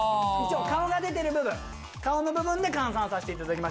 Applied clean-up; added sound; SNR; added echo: none; none; none; none.